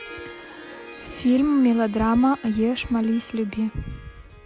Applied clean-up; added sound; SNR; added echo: none; Harp; 19 dB; none.